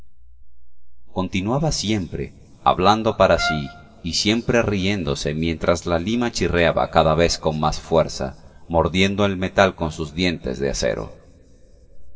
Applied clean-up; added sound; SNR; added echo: none; Trumpet; 9 dB; reverberation time 1.9 s.